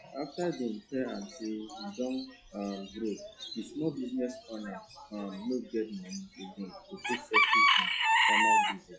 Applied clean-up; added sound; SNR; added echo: classical method log-MMSE.